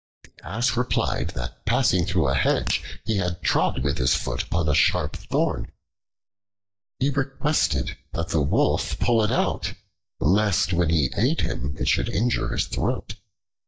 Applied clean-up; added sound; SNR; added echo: neural mask model DeepFilterNet 3.